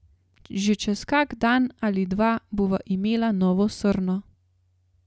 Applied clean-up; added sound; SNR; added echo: none; none; none; none.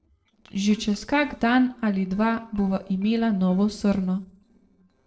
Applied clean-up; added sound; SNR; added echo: neural separator model SepFormer DNS4.